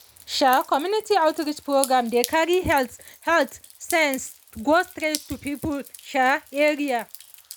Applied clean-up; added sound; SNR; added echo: none; Drip; 17 dB; none.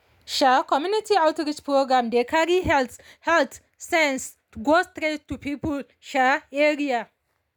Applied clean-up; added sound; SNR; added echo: none; none; none; none.